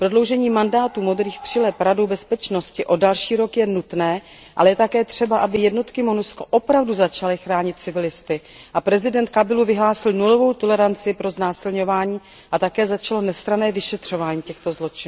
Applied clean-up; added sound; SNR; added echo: none; Animal; 18 dB; none.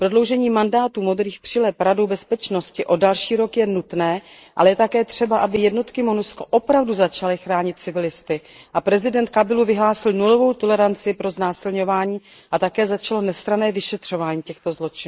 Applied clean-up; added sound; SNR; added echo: neural mask model Resemble Enhance denoiser.